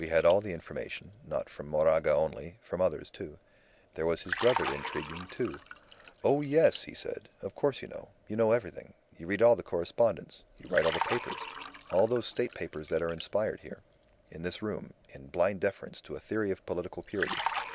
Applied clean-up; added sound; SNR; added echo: none; Liquid; 11 dB; none.